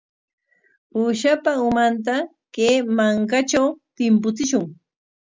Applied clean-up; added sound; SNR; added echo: none; none; none; none.